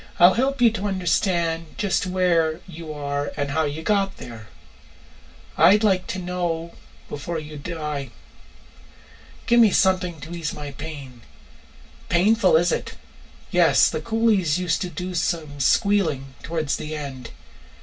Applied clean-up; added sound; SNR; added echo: none; none; none; reverberation time 0.1 s.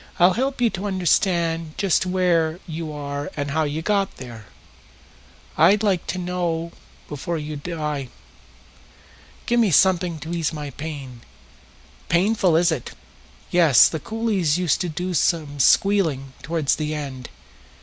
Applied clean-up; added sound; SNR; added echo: none; none; none; none.